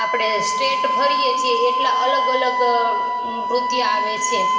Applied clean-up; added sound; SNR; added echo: none; Wind instrument, woodwind instrument; -3 dB; reverberation time 2.4 s.